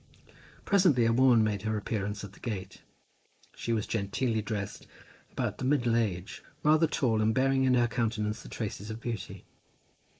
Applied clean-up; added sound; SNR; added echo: neural mask model Resemble Enhance denoiser.